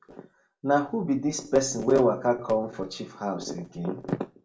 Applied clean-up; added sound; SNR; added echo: none; none; none; reverberation time 0.2 s.